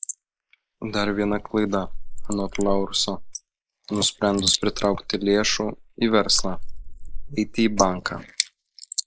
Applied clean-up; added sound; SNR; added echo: neural mask model Resemble Enhance denoiser.